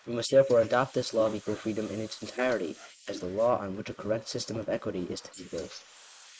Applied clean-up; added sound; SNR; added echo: neural mask model Resemble Enhance denoiser.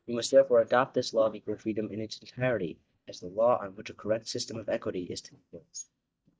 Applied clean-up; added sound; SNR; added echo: neural mask model DeepFilterNet 3.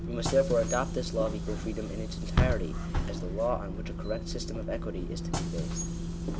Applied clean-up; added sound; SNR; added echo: none; Bus / Engine; -2 dB; none.